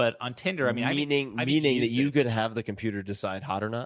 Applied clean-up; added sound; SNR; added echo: neural mask model DeepFilterNet 3.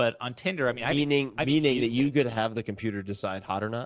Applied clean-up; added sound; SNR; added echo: neural separator model SepFormer DNS4.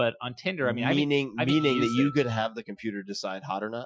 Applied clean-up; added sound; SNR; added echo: classical method Wiener filter.